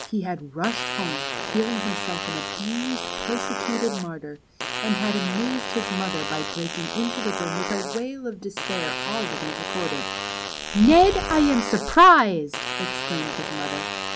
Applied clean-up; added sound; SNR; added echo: none; Fart; 6 dB; none.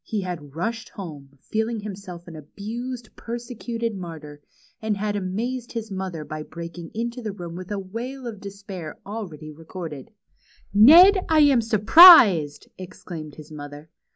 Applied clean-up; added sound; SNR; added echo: none; none; none; none.